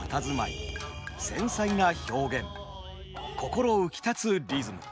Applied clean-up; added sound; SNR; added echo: none; none; none; none.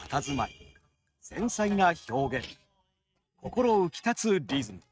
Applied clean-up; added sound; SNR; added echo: neural mask model RNNoise.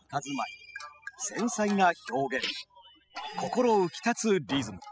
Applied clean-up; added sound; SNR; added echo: classical method spectral subtraction.